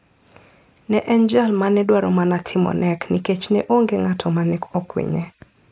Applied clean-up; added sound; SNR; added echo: none; none; none; none.